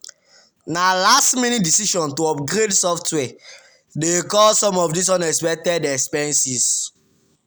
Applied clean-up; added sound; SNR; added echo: none; none; none; none.